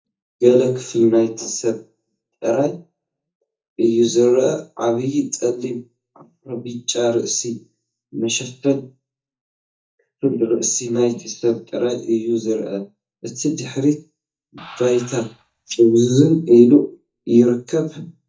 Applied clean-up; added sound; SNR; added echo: neural mask model DeepFilterNet 3.